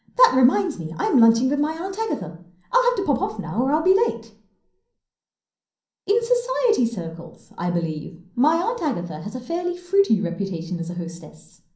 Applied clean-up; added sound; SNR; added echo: none; none; none; reverberation time 0.6 s.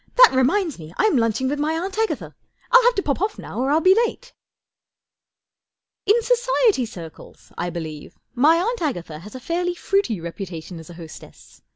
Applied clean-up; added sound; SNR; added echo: none; none; none; none.